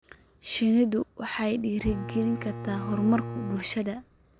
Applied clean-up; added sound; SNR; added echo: none; Bowed string instrument; 9 dB; none.